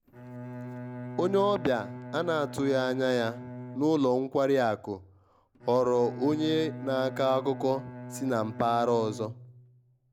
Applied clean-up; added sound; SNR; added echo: none; Bowed string instrument; 13 dB; none.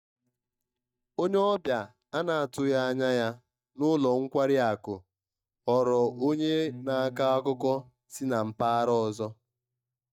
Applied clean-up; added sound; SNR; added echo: neural mask model DeepFilterNet 3.